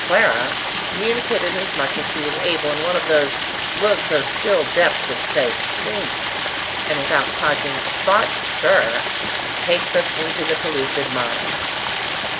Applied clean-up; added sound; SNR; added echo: none; Stream; 0 dB; none.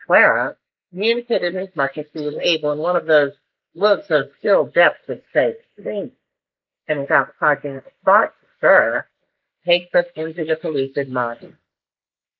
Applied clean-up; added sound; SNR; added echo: neural mask model Resemble Enhance denoiser.